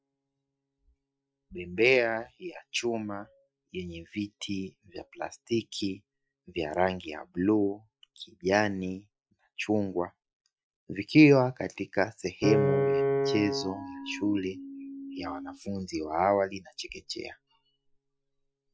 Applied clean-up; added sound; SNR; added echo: classical method Wiener filter.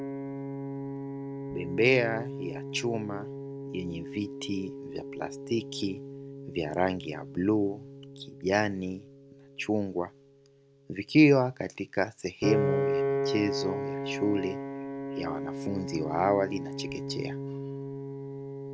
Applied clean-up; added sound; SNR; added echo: none; Piano; 5 dB; none.